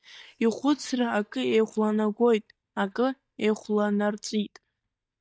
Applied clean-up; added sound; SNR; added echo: neural mask model DeepFilterNet 3.